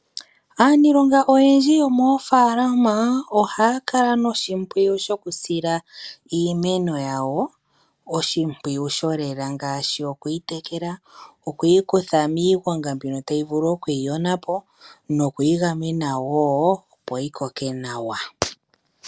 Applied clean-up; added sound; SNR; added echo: none; none; none; none.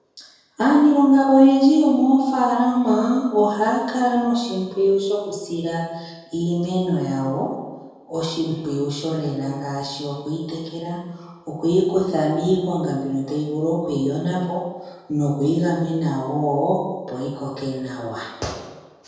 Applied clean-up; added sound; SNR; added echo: none; none; none; reverberation time 1.2 s.